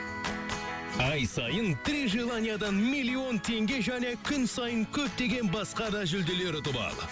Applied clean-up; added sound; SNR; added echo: none; none; none; none.